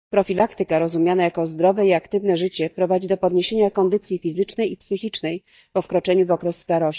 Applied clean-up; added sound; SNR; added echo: neural mask model DeepFilterNet 3.